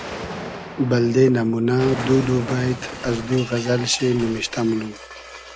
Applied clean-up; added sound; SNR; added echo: none; Explosion; 12 dB; none.